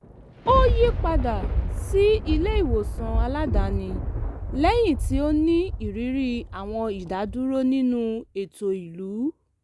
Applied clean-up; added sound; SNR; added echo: none; Thunder; 3 dB; none.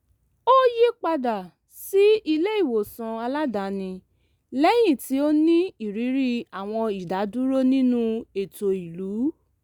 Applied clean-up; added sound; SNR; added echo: none; none; none; none.